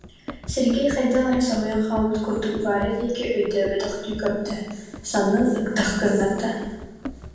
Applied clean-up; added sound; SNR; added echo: none; Run; 14 dB; reverberation time 1.2 s.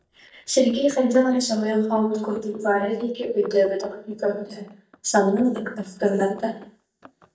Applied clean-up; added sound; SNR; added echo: neural mask model DeepFilterNet 3.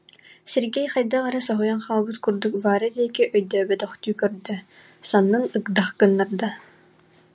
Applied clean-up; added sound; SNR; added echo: none; none; none; none.